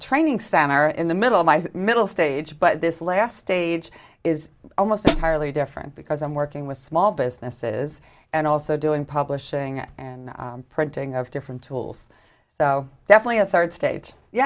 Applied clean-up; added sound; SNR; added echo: none; Hi-hat; -1 dB; none.